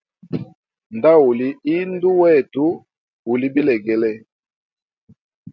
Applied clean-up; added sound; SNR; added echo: none; none; none; none.